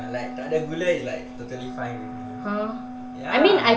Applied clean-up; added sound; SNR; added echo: none; Wind instrument, woodwind instrument; 11 dB; reverberation time 0.3 s.